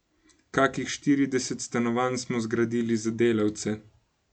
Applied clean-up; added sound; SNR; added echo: none; none; none; none.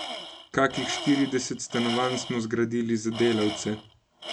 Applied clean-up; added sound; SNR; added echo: none; Tools; 10 dB; none.